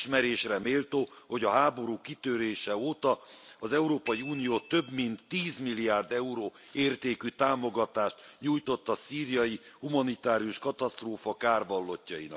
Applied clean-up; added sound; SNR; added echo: none; Bicycle bell; 10 dB; none.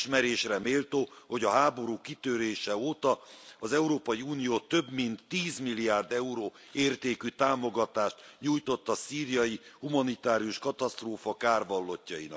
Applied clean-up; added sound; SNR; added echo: none; none; none; none.